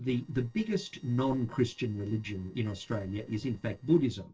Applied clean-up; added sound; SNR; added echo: neural separator model SepFormer DNS4.